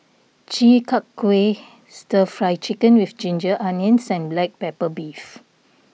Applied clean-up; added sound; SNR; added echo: none; none; none; none.